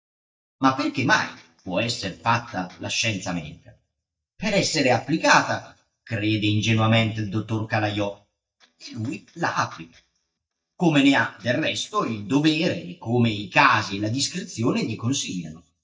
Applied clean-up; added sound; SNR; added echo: neural mask model DeepFilterNet 3.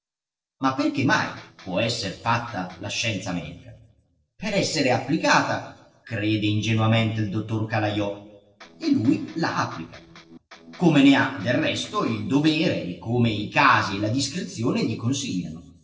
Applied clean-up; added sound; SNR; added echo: neural separator model SepFormer DNS4.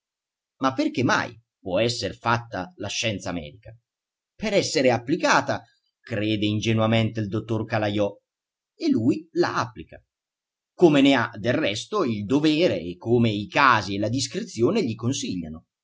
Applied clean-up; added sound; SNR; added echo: none; none; none; none.